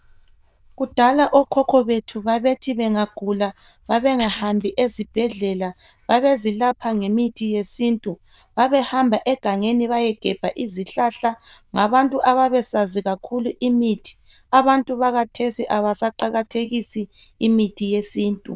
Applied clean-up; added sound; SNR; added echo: neural diffusion model UNIVERSE++.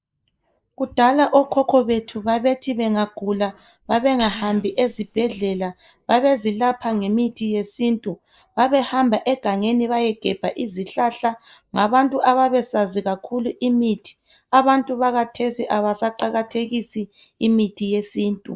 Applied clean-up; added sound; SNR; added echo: neural mask model Resemble Enhance denoiser.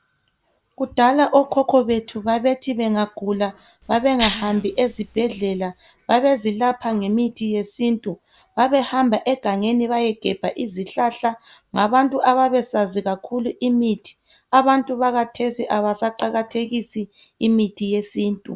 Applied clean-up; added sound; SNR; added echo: none; Cough; 13 dB; none.